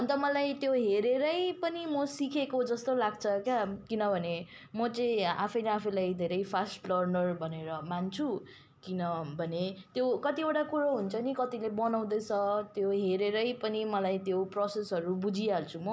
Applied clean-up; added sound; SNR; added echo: none; none; none; none.